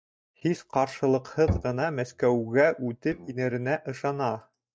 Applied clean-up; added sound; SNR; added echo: neural mask model DeepFilterNet 3.